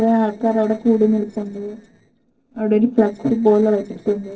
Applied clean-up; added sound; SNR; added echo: neural separator model SepFormer DNS4.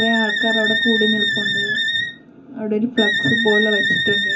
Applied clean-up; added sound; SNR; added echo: none; Wind instrument, woodwind instrument; -2 dB; reverberation time 0.3 s.